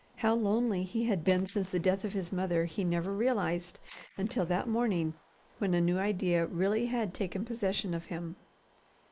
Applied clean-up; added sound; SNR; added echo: neural mask model Resemble Enhance denoiser.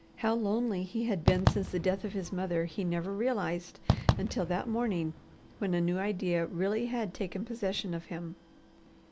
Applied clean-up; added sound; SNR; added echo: none; Fireworks; 1 dB; none.